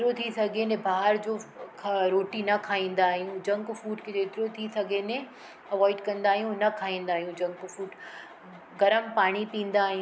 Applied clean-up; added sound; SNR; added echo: none; none; none; none.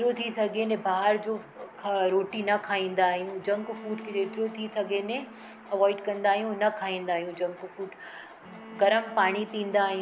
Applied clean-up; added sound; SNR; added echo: none; Bowed string instrument; 20 dB; none.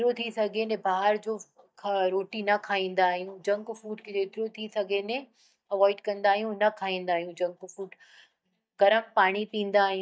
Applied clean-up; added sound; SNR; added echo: neural mask model DeepFilterNet 3.